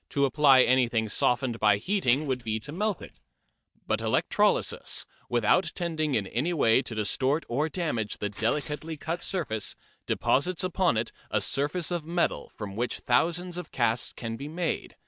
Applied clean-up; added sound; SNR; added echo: neural mask model DeepFilterNet 3.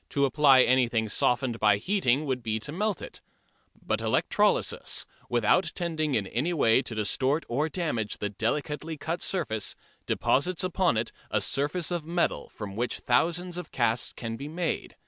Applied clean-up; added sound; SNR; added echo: none; none; none; none.